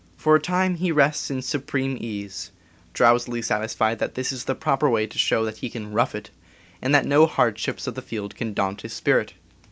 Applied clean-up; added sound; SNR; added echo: none; none; none; none.